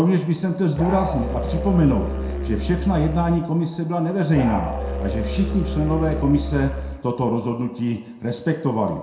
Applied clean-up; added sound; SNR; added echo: none; Musical instrument; 5 dB; reverberation time 0.6 s.